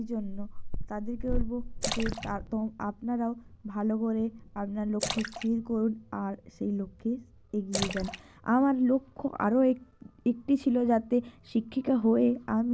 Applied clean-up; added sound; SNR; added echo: none; Splash, splatter; 11 dB; none.